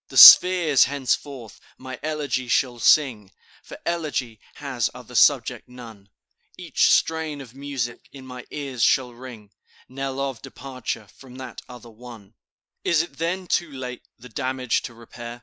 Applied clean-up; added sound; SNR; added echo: neural mask model Resemble Enhance denoiser.